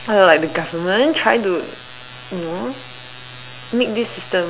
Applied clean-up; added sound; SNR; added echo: none; none; none; none.